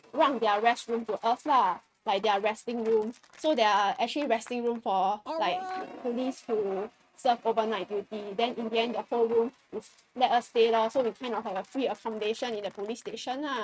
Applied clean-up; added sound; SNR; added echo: neural mask model RNNoise.